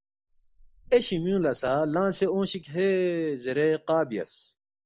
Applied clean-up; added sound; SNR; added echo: neural mask model Resemble Enhance denoiser.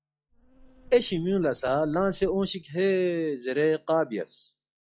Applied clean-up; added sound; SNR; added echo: classical method log-MMSE.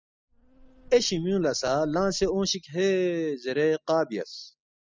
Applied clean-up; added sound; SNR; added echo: classical method spectral subtraction.